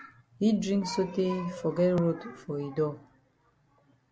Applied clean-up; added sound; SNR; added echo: none; none; none; none.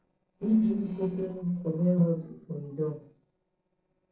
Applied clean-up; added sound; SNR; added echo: neural separator model SepFormer DNS4.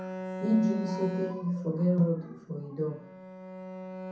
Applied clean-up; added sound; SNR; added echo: none; Bowed string instrument; 9 dB; reverberation time 0.6 s.